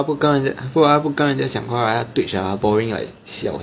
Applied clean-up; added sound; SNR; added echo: none; none; none; none.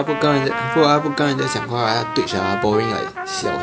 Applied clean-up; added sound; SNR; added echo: none; Trumpet; 6 dB; none.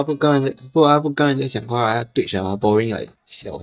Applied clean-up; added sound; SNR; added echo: neural mask model DeepFilterNet 3.